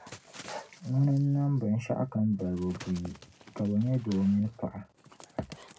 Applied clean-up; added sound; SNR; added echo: none; Dog; 19 dB; reverberation time 0.4 s.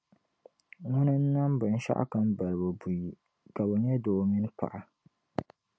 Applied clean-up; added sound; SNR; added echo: none; none; none; none.